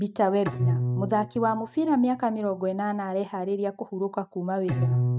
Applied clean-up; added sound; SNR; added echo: neural mask model RNNoise.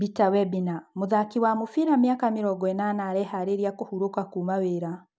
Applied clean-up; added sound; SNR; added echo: none; none; none; none.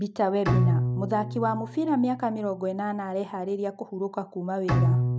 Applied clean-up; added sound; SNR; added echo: none; Bowed string instrument; 0 dB; none.